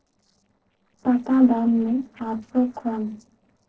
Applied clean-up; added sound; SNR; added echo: neural separator model SepFormer DNS4.